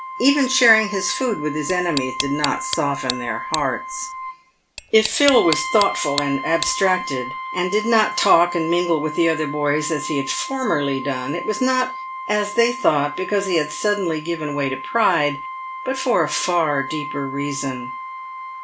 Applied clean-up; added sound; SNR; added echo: none; Tick + Brass instrument; 8 dB; none.